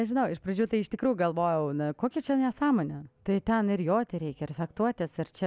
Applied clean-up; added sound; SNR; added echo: none; none; none; none.